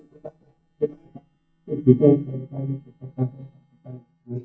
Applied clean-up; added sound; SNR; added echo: neural mask model DeepFilterNet 3.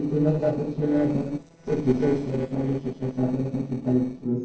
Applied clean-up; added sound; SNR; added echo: neural separator model SepFormer DNS4.